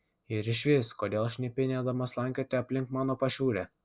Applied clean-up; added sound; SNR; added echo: none; none; none; none.